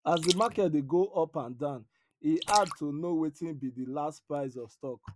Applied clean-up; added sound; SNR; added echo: neural mask model Resemble Enhance denoiser.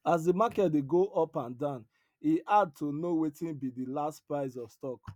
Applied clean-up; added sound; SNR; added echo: none; none; none; none.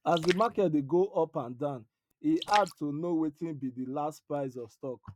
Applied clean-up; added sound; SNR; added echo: neural mask model RNNoise.